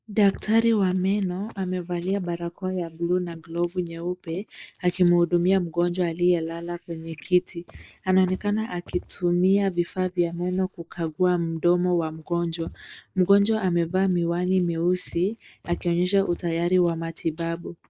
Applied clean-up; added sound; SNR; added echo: neural mask model Resemble Enhance denoiser.